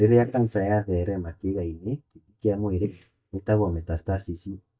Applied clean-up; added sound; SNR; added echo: neural mask model DeepFilterNet 3.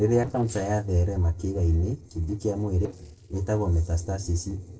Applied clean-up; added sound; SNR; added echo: neural separator model SepFormer DNS4.